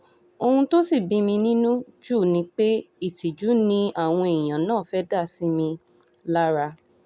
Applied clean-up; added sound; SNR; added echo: none; none; none; none.